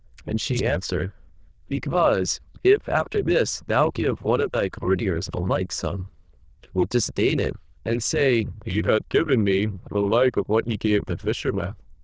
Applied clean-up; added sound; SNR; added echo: neural diffusion model UNIVERSE++.